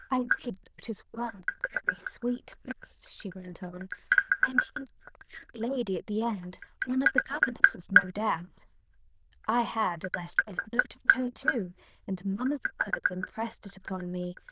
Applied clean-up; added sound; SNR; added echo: neural diffusion model UNIVERSE++.